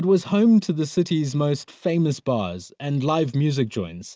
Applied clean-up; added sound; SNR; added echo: none; none; none; none.